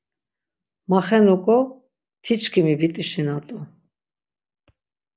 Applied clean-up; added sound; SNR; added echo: none; none; none; none.